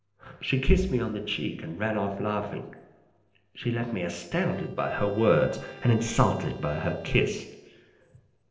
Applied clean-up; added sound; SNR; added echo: neural separator model SepFormer DNS4.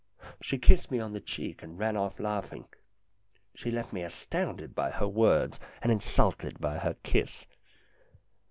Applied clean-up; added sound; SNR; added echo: none; none; none; none.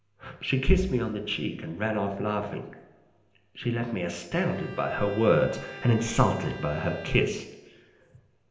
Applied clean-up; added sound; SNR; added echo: none; Bowed string instrument; 17 dB; reverberation time 0.9 s.